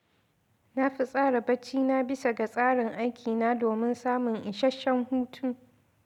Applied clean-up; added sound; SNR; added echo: none; none; none; none.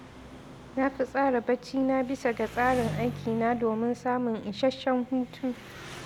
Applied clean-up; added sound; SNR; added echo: none; Engine; 14 dB; none.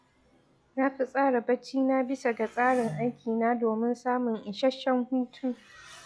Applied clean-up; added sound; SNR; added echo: classical method log-MMSE.